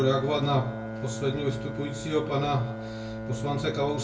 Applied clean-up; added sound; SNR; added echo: none; Bowed string instrument; 7 dB; reverberation time 0.3 s.